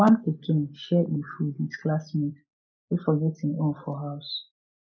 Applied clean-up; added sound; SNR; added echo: neural mask model Resemble Enhance denoiser.